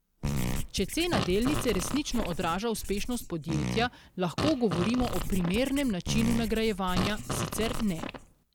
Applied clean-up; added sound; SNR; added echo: none; Fart + Writing; 3 dB; none.